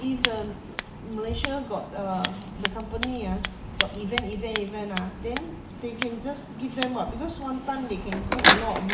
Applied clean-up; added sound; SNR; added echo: none; Scissors; -1 dB; reverberation time 1.4 s.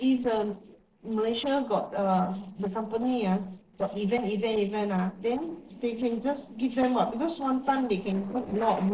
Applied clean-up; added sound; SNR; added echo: neural separator model SepFormer DNS4.